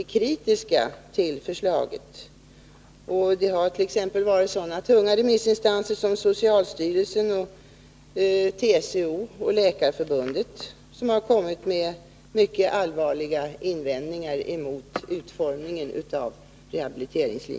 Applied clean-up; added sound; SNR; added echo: none; none; none; none.